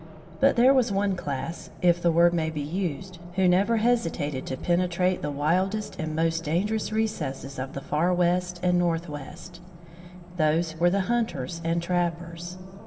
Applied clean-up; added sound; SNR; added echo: none; Race car, auto racing; 15 dB; reverberation time 1.5 s.